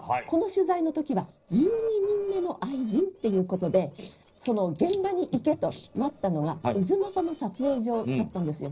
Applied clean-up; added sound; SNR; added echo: neural separator model SepFormer DNS4.